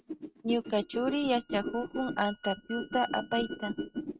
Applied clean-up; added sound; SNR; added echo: neural mask model RNNoise.